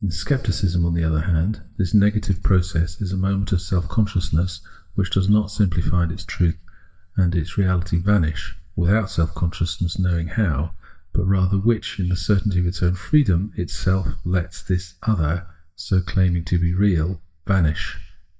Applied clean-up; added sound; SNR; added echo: neural mask model DeepFilterNet 3.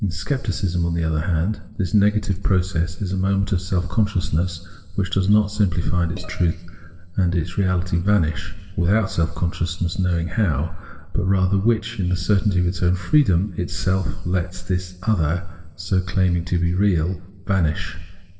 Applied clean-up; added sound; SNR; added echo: neural separator model SepFormer DNS4.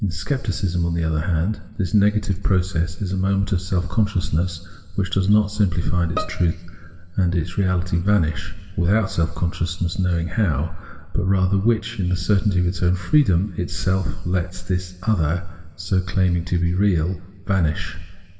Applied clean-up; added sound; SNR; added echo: none; Bowed string instrument; 14 dB; reverberation time 1.4 s.